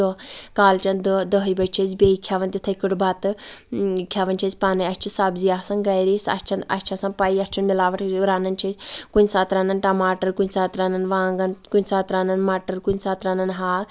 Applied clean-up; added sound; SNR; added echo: none; none; none; none.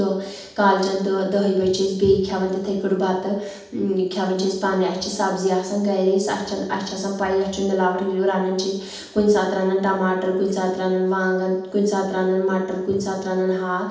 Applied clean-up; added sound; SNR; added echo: none; none; none; reverberation time 0.8 s.